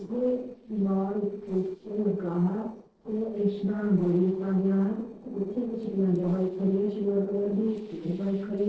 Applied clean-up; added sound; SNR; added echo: neural separator model SepFormer DNS4.